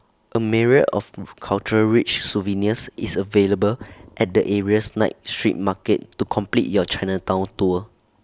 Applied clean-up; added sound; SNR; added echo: none; none; none; none.